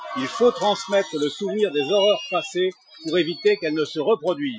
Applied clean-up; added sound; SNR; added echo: classical method Wiener filter.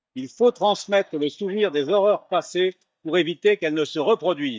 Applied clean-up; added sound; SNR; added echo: neural mask model DeepFilterNet 3.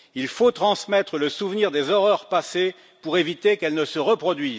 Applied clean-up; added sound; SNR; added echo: none; none; none; none.